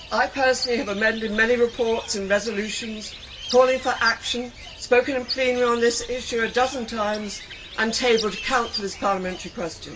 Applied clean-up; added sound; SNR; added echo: none; Bird; 13 dB; reverberation time 0.2 s.